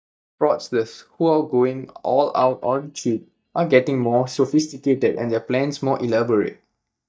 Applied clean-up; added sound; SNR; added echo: neural mask model DeepFilterNet 3.